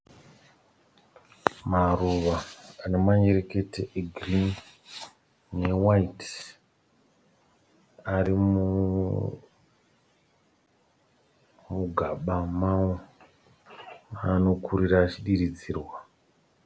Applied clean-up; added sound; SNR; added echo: none; none; none; none.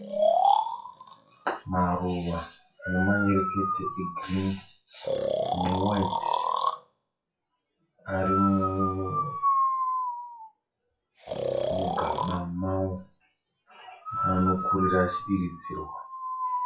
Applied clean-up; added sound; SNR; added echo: classical method WPE with log-MMSE.